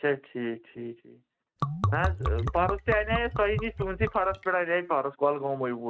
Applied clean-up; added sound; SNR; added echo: neural mask model RNNoise.